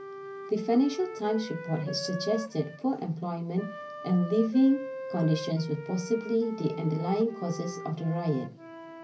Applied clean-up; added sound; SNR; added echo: none; Wind instrument, woodwind instrument; 12 dB; reverberation time 0.5 s.